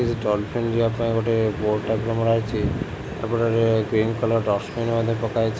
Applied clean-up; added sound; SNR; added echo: none; none; none; none.